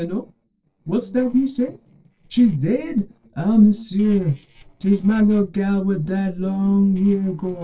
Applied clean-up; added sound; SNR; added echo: neural separator model SepFormer DNS4.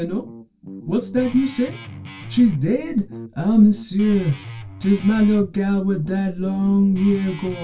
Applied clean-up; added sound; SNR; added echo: none; Guitar; 17 dB; reverberation time 0.2 s.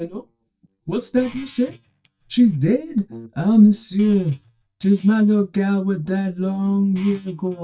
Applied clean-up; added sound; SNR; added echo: neural mask model DeepFilterNet 3.